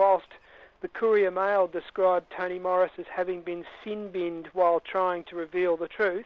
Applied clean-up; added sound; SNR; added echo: none; none; none; none.